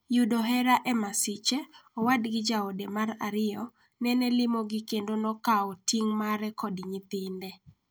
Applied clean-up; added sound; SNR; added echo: none; none; none; none.